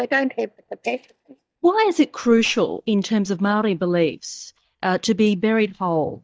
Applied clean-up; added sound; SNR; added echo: neural mask model DeepFilterNet 3.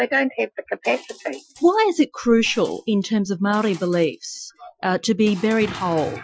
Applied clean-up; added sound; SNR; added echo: classical method Wiener filter.